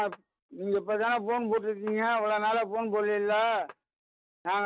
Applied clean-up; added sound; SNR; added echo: neural mask model RNNoise.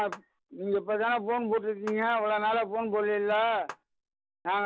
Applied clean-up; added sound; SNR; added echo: none; Clapping; 17 dB; none.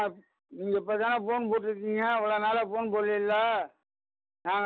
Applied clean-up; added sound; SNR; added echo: none; none; none; none.